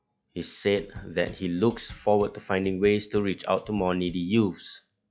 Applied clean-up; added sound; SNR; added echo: classical method log-MMSE.